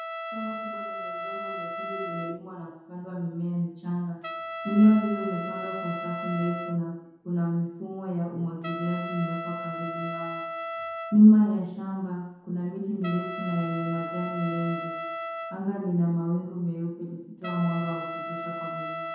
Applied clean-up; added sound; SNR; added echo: none; Trumpet; 9 dB; reverberation time 0.9 s.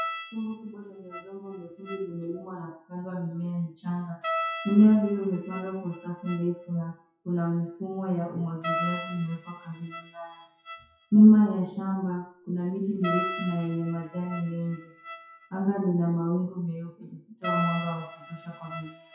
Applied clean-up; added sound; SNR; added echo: classical method WPE with log-MMSE.